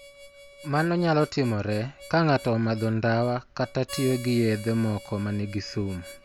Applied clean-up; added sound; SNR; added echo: none; Harmonica; 19 dB; none.